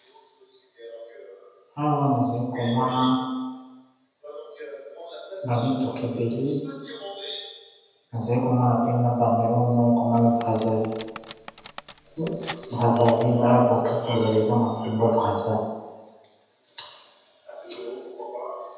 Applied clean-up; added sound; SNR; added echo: none; Cutlery, silverware; 16 dB; reverberation time 1.1 s.